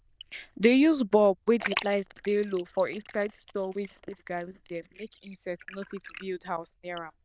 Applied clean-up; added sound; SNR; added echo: neural diffusion model UNIVERSE++.